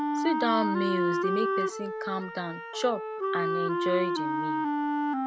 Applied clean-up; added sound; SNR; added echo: none; Wind instrument, woodwind instrument; -3 dB; none.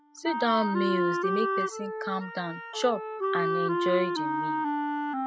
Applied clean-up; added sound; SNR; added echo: classical method spectral subtraction.